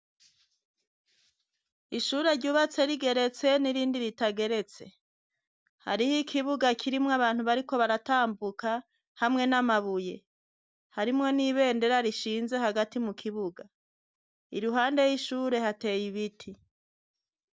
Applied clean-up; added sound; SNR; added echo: none; none; none; none.